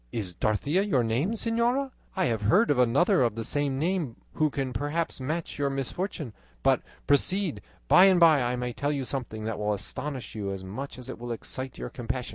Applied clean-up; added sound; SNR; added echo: none; none; none; none.